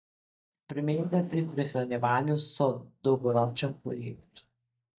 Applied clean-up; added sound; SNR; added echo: neural mask model DeepFilterNet 3.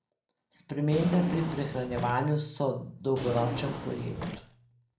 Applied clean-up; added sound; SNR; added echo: none; Drawer open or close; 9 dB; reverberation time 0.6 s.